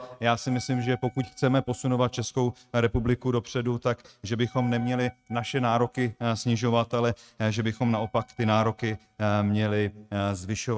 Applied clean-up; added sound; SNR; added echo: neural mask model RNNoise.